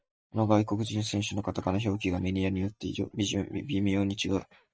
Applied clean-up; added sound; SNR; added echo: neural mask model DeepFilterNet 3.